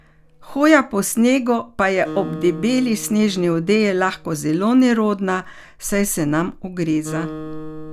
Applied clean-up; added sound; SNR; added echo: none; Acoustic guitar; 17 dB; none.